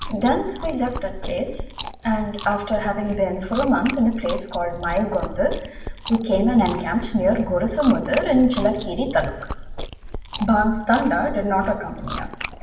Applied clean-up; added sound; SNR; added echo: none; Chewing, mastication; 10 dB; reverberation time 1.0 s.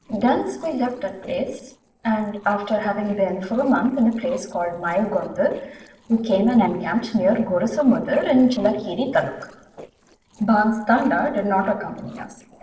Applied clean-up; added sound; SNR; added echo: neural separator model SepFormer DNS4.